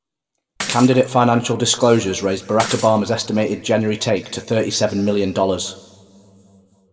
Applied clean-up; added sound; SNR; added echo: none; Shatter / Crushing; 13 dB; reverberation time 1.3 s.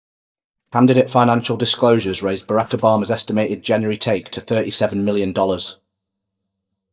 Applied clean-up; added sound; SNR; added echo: neural mask model DeepFilterNet 3.